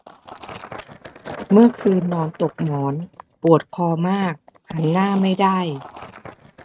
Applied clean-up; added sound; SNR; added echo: neural mask model RNNoise.